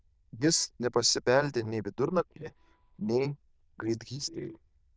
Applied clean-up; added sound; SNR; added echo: neural diffusion model UNIVERSE++.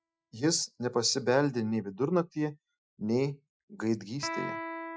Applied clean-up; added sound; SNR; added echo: classical method Wiener filter.